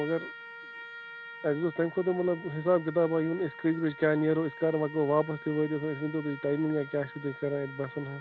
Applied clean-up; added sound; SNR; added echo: none; Trumpet; 15 dB; none.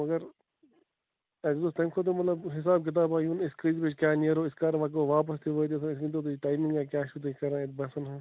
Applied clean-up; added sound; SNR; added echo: none; none; none; none.